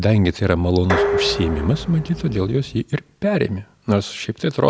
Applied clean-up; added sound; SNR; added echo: none; Dishes, pots, and pans; 6 dB; none.